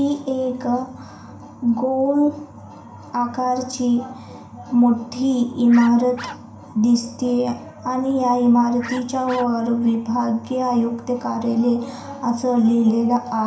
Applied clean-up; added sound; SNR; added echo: none; Bark; 16 dB; reverberation time 0.5 s.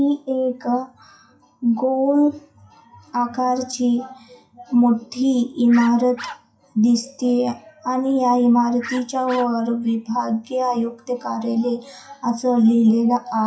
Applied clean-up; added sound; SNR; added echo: classical method WPE with log-MMSE.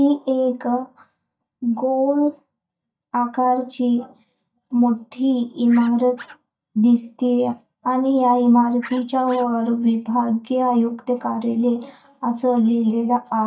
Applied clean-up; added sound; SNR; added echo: neural mask model DeepFilterNet 3.